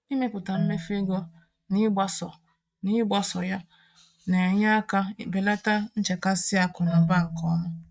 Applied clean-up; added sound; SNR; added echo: neural mask model DeepFilterNet 3.